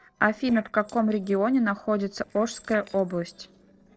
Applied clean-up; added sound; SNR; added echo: neural separator model SepFormer DNS4.